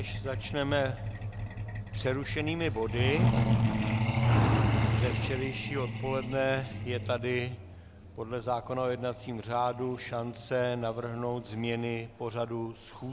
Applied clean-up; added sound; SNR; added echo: none; Truck; -1 dB; none.